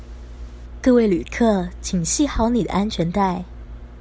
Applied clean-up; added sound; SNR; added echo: none; none; none; none.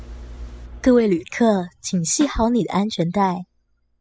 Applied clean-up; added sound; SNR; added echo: classical method spectral subtraction.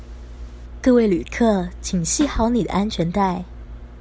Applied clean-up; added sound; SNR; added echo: none; Snare drum; 19 dB; none.